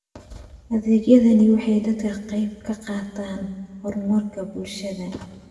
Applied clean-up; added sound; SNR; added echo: none; none; none; reverberation time 1.4 s.